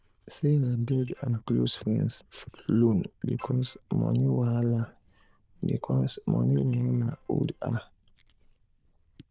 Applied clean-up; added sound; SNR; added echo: neural diffusion model UNIVERSE++.